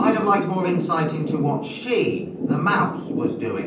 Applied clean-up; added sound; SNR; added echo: none; Thunder / Rain; 4 dB; reverberation time 0.6 s.